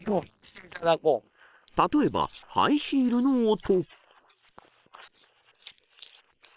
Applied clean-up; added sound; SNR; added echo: neural separator model SepFormer WHAM!.